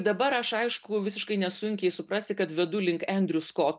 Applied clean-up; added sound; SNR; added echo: none; none; none; none.